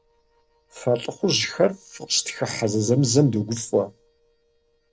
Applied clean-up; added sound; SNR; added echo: neural separator model SepFormer DNS4.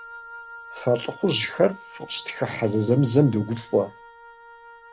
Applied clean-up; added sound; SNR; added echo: none; Wind instrument, woodwind instrument; 19 dB; none.